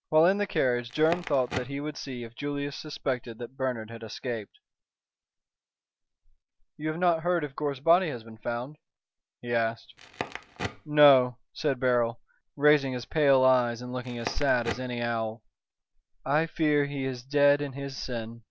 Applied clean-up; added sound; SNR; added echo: none; Crackle; 13 dB; none.